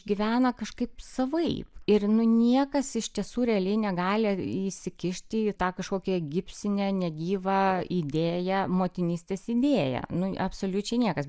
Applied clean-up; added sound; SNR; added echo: none; none; none; none.